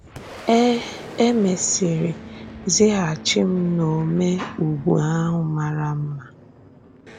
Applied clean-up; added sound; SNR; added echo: none; Boom + Electric guitar; 16 dB; none.